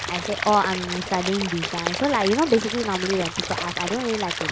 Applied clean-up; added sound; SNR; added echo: none; Stream / Liquid; 5 dB; none.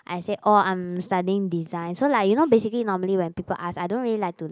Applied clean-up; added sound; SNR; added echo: none; none; none; none.